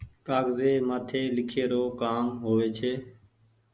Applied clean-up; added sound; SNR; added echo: none; none; none; none.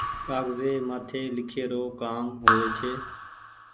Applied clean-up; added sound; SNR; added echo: none; Raindrop / Drip; 0 dB; none.